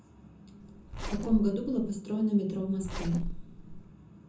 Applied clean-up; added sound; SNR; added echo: none; Zipper (clothing); 6 dB; reverberation time 0.5 s.